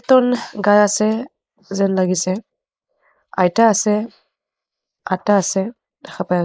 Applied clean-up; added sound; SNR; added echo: neural mask model Resemble Enhance denoiser.